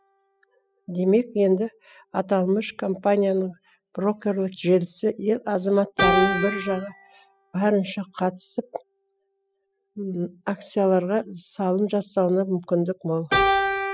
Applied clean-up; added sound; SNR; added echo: classical method spectral subtraction.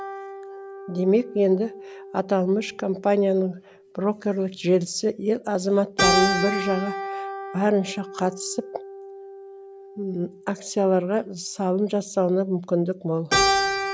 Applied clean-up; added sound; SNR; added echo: none; Keyboard (musical); 6 dB; none.